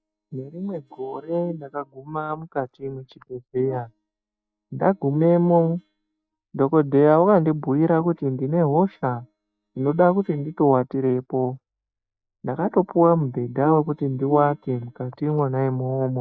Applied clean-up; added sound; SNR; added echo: neural mask model DeepFilterNet 3.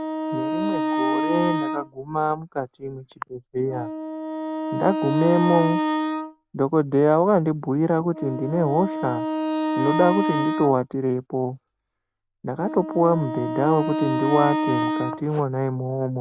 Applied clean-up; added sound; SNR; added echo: none; Wind instrument, woodwind instrument; 3 dB; none.